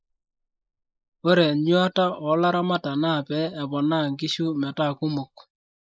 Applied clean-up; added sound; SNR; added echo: neural mask model Resemble Enhance denoiser.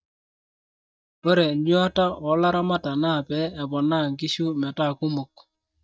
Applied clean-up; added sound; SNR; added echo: neural mask model DeepFilterNet 3.